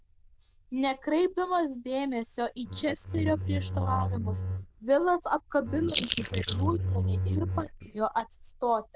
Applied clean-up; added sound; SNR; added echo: neural diffusion model UNIVERSE++.